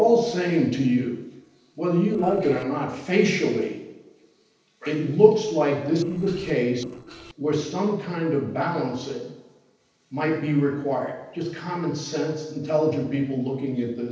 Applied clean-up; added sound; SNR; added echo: neural separator model SepFormer DNS4.